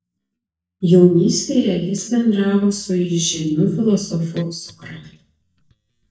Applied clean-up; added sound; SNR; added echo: neural mask model DeepFilterNet 3.